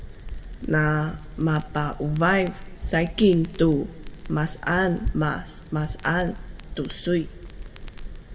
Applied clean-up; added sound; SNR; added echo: none; Crackle; 14 dB; reverberation time 0.7 s.